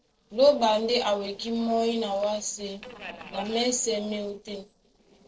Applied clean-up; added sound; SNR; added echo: neural separator model SepFormer DNS4.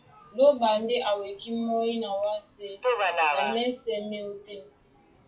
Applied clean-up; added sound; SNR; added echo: classical method WPE with log-MMSE.